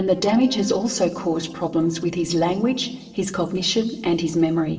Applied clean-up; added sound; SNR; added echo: neural separator model SepFormer DNS4.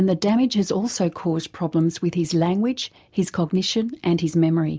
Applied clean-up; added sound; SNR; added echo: none; none; none; none.